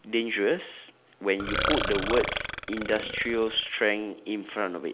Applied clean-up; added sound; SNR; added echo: none; Burping, eructation; 3 dB; none.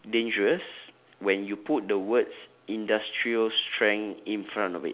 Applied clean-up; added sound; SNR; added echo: none; none; none; none.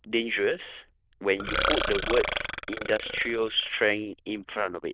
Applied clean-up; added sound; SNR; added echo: neural diffusion model UNIVERSE++.